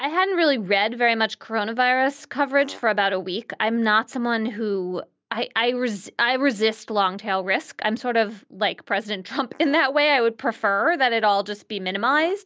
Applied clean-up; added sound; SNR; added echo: neural mask model DeepFilterNet 3.